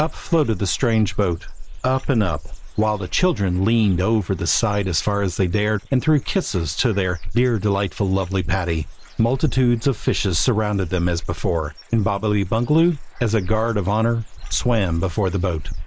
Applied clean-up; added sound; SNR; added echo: neural mask model Resemble Enhance denoiser.